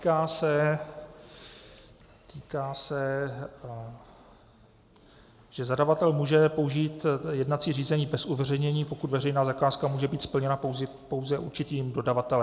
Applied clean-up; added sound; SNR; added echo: none; none; none; none.